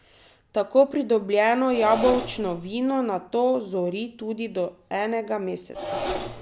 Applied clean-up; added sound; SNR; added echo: none; Engine; 12 dB; none.